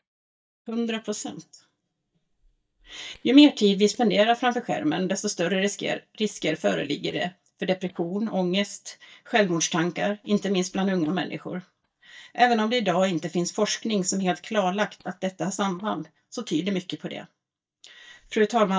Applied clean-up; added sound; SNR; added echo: neural mask model DeepFilterNet 3.